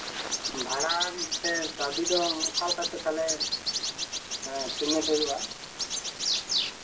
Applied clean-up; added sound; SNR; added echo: none; Bird vocalization, bird call, bird song; -1 dB; reverberation time 0.2 s.